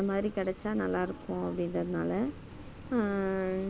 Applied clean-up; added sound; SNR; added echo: none; Rain; 20 dB; none.